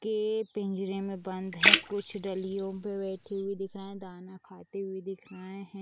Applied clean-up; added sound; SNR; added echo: none; Splash, splatter; -4 dB; none.